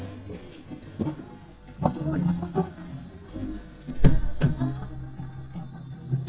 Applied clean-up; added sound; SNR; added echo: neural mask model DeepFilterNet 3.